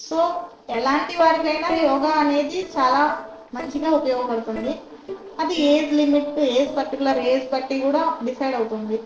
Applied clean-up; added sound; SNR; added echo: neural separator model SepFormer DNS4.